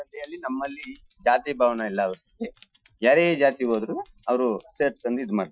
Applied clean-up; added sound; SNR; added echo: classical method Wiener filter.